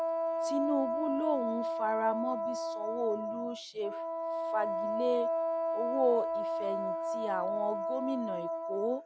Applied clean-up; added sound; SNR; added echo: none; Wind instrument, woodwind instrument; -1 dB; none.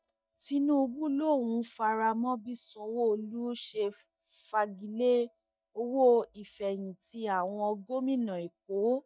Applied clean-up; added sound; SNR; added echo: neural mask model DeepFilterNet 3.